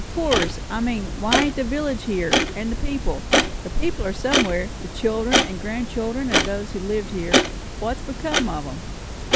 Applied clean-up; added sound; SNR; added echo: none; Clock; -1 dB; none.